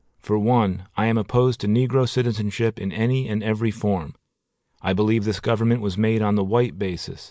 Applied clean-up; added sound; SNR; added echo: neural mask model Resemble Enhance denoiser.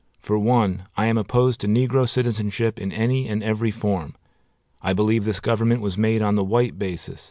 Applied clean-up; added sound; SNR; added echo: none; none; none; none.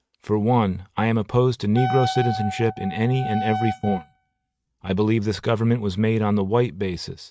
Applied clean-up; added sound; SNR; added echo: neural mask model RNNoise.